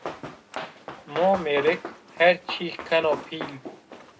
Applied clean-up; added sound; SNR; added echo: none; Run; 11 dB; reverberation time 0.2 s.